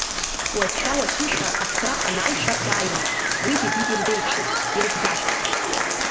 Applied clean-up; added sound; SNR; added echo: none; Applause / Crowd; -5 dB; reverberation time 0.8 s.